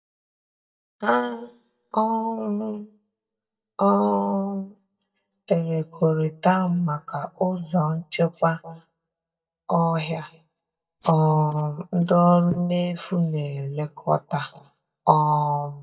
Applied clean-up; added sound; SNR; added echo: neural mask model DeepFilterNet 3.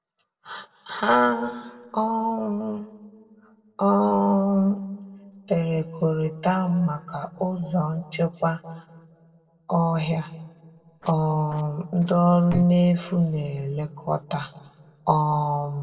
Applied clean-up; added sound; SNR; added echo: neural separator model SepFormer DNS4.